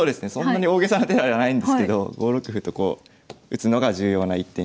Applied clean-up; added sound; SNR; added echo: none; none; none; none.